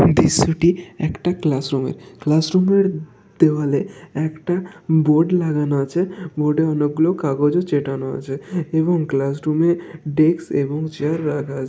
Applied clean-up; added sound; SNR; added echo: none; none; none; none.